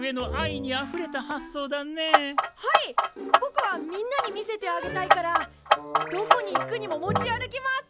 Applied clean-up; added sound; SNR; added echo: none; Clock; -4 dB; none.